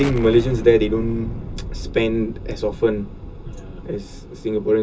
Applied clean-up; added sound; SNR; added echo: none; Explosion; 9 dB; reverberation time 0.2 s.